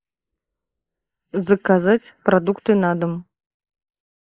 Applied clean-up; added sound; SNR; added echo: neural mask model Resemble Enhance denoiser.